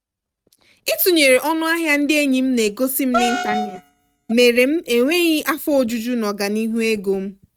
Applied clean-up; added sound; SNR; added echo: neural mask model RNNoise.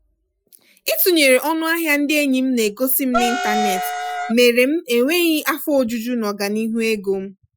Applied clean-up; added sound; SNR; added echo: classical method Wiener filter.